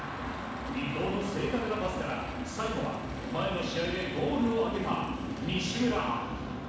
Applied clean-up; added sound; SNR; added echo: none; Drill / Mechanisms; 19 dB; reverberation time 1.1 s.